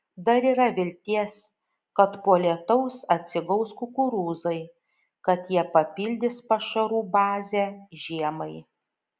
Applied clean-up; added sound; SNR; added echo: none; none; none; none.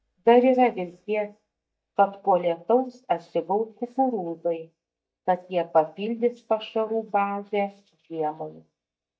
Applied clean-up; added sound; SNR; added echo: neural mask model DeepFilterNet 3.